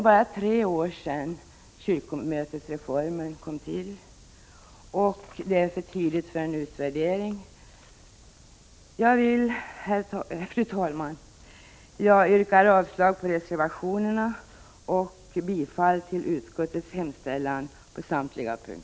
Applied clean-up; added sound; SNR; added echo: none; none; none; none.